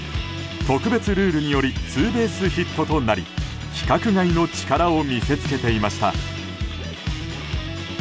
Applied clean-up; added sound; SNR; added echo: none; none; none; none.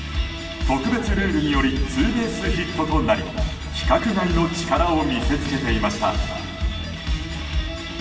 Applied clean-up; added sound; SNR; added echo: none; none; none; reverberation time 2.3 s.